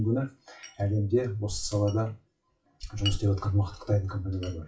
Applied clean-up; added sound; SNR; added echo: classical method WPE with log-MMSE.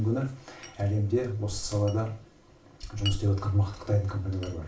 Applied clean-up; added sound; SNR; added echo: none; Glass; 19 dB; reverberation time 0.4 s.